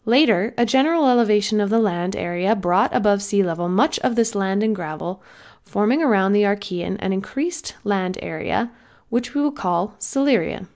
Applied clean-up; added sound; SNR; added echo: none; none; none; none.